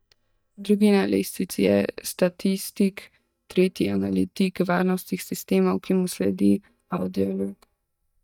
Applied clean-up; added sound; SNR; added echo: neural mask model DeepFilterNet 3.